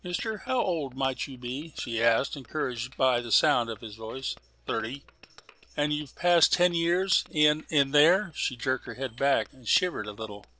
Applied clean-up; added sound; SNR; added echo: neural separator model SepFormer DNS4.